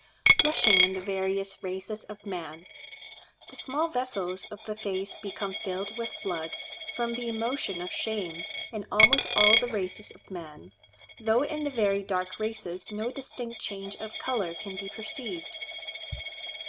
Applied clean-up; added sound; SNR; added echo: none; Coin (dropping); -1 dB; none.